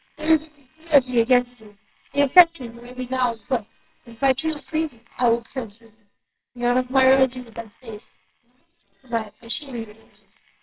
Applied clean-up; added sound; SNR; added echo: neural separator model SepFormer WHAMR!.